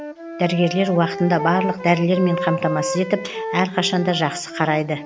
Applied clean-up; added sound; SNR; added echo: none; Wind instrument, woodwind instrument; 8 dB; none.